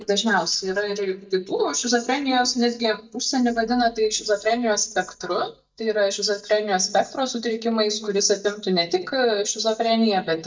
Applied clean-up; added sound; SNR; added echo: neural mask model DeepFilterNet 3.